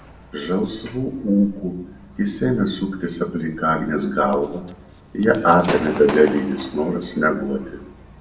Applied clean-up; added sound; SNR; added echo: none; Gunshot, gunfire / Fireworks; 14 dB; reverberation time 0.6 s.